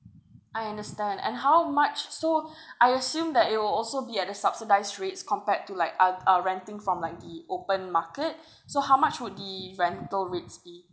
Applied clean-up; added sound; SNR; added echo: none; none; none; none.